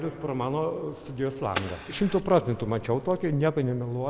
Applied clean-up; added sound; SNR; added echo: none; Fire; 12 dB; none.